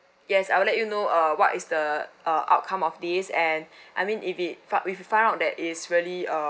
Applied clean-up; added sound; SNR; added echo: none; none; none; none.